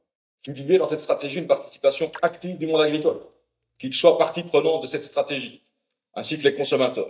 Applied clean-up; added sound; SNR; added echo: neural mask model DeepFilterNet 3.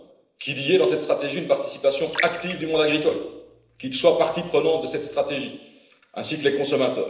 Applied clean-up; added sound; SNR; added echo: neural separator model SepFormer DNS4.